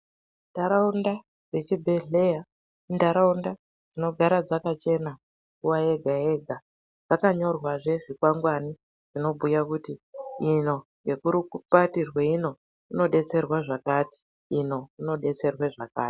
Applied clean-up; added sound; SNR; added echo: none; none; none; none.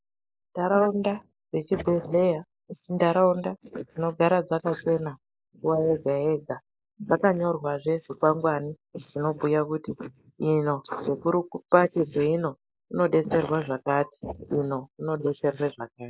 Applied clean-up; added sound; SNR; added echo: neural mask model Resemble Enhance denoiser.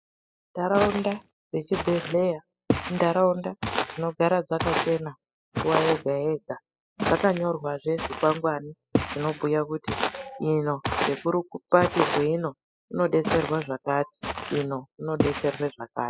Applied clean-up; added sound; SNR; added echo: classical method spectral subtraction.